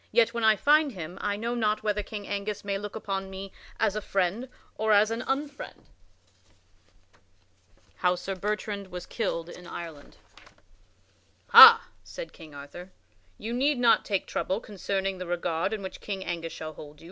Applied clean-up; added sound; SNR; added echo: none; none; none; none.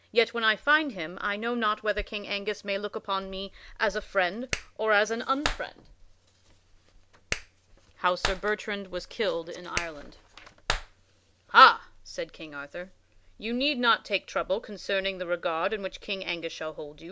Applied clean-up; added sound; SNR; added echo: none; Clapping; 8 dB; none.